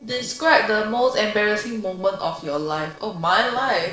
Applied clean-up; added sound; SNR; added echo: neural separator model SepFormer DNS4.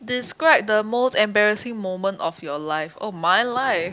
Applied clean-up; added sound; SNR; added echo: none; none; none; none.